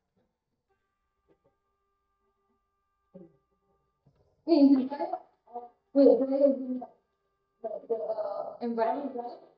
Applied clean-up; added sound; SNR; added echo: neural mask model DeepFilterNet 3.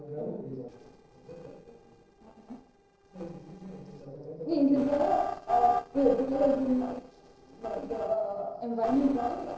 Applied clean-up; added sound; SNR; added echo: neural separator model SepFormer DNS4.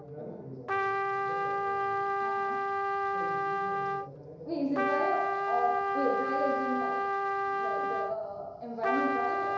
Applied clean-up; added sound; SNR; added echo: none; Trumpet; -4 dB; reverberation time 1.0 s.